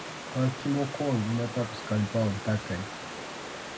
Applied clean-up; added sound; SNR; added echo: none; Stream / Liquid; 8 dB; reverberation time 0.2 s.